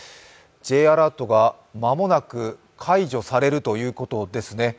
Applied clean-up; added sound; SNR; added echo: none; none; none; none.